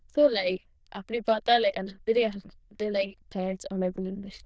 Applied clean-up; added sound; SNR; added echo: neural diffusion model UNIVERSE++.